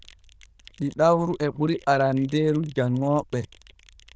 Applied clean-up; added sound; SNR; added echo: neural diffusion model UNIVERSE++.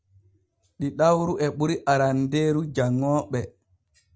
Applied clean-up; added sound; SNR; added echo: none; none; none; none.